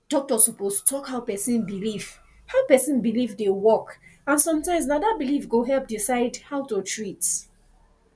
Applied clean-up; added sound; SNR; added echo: none; none; none; none.